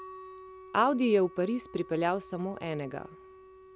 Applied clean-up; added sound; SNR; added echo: none; Wind instrument, woodwind instrument; 18 dB; none.